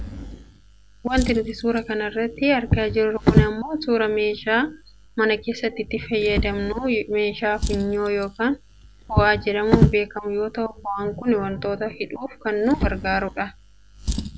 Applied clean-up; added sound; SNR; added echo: none; Drawer open or close; 3 dB; none.